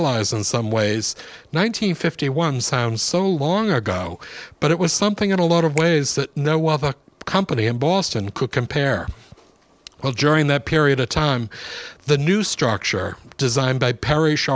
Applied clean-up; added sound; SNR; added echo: none; Finger snapping; 19 dB; none.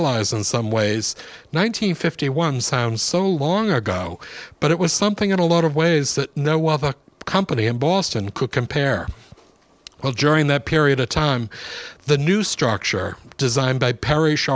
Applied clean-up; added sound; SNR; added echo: none; none; none; none.